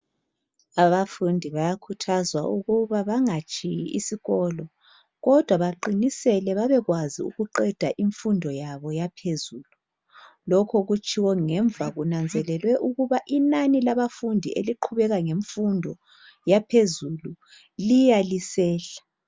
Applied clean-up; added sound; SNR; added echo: none; none; none; none.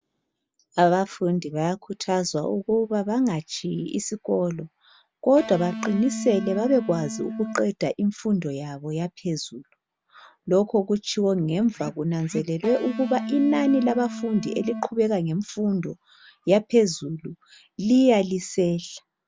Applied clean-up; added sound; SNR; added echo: none; Electric guitar; 8 dB; none.